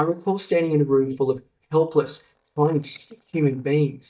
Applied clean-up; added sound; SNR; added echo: neural mask model DeepFilterNet 3.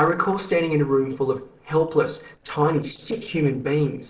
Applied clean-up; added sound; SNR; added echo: neural separator model SepFormer DNS4.